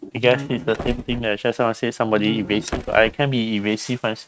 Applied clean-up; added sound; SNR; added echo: neural mask model RNNoise.